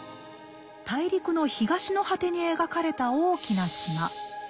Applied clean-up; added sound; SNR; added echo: none; none; none; none.